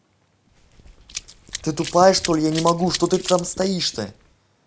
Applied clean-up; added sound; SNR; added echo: none; Run; 13 dB; none.